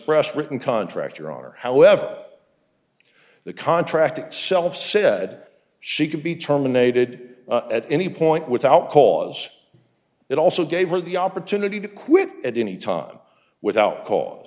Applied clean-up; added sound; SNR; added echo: none; none; none; none.